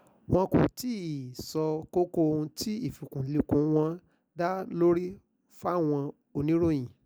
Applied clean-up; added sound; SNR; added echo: none; none; none; none.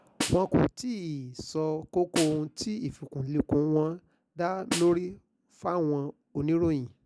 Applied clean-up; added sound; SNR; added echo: none; Snare drum; 10 dB; none.